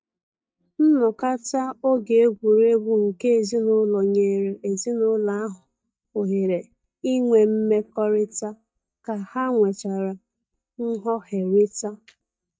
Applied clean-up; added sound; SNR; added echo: neural mask model DeepFilterNet 3.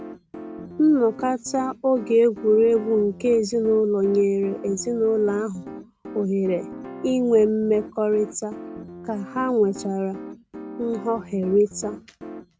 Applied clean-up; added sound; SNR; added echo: none; Piano; 15 dB; none.